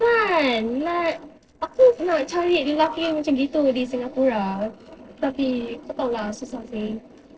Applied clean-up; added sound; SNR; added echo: neural separator model SepFormer DNS4.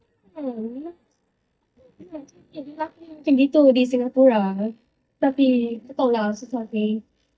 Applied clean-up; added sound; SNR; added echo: neural mask model DeepFilterNet 3.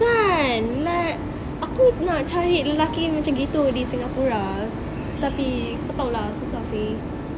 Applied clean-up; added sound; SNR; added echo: none; none; none; none.